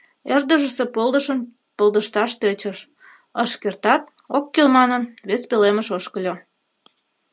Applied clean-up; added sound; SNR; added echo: none; none; none; none.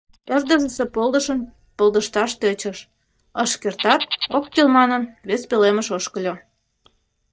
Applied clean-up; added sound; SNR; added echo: neural mask model DeepFilterNet 3.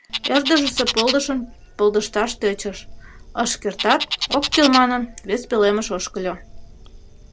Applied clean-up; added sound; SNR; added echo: none; Bird; 8 dB; none.